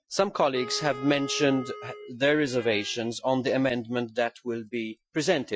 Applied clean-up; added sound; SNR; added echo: classical method Wiener filter.